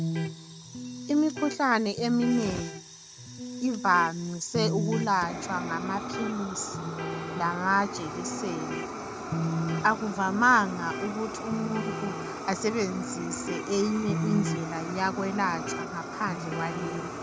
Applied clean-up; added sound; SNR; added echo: none; Electric guitar + Fire; 4 dB; none.